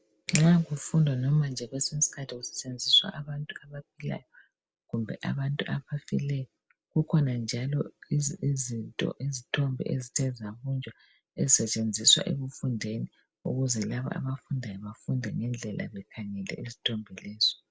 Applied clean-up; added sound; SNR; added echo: none; none; none; none.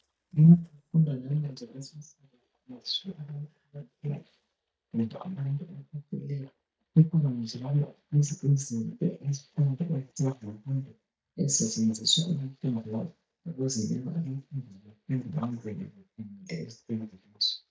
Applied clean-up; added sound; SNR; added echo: neural mask model DeepFilterNet 3.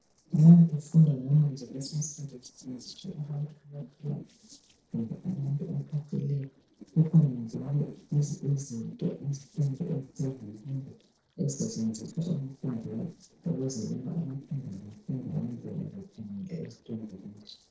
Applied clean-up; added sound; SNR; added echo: neural separator model SepFormer DNS4.